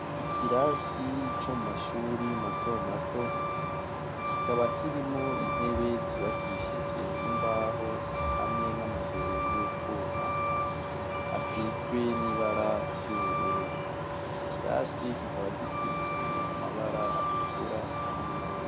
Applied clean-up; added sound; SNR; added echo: none; Truck; -3 dB; none.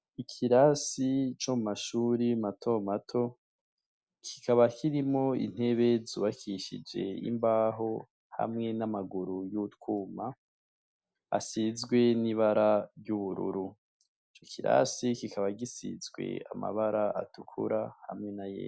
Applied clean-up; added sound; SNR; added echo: none; none; none; none.